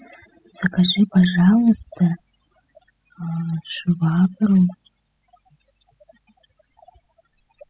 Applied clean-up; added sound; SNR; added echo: classical method spectral subtraction.